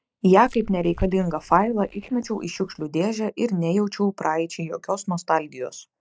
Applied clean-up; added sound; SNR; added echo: neural mask model DeepFilterNet 3.